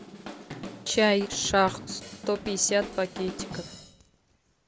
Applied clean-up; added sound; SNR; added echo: none; Drum kit; 12 dB; none.